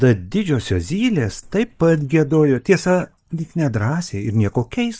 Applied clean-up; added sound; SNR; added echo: neural mask model DeepFilterNet 3.